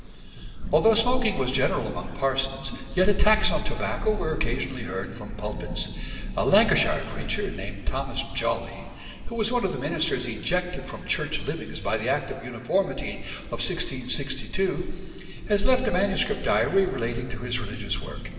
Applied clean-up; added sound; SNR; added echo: none; Thunder; 11 dB; reverberation time 2.5 s.